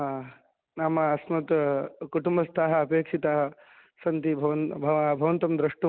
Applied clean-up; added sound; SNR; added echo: none; none; none; none.